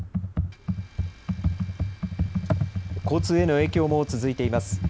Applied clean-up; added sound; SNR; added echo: none; Computer keyboard; 0 dB; none.